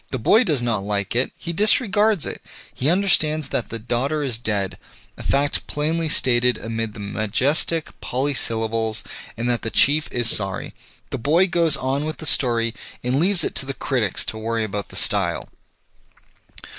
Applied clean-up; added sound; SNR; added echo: neural mask model Resemble Enhance denoiser.